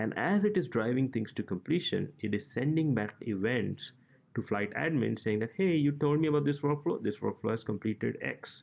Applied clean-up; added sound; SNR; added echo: none; none; none; none.